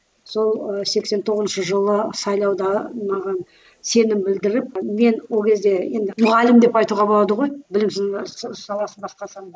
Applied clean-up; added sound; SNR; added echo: neural mask model Resemble Enhance denoiser.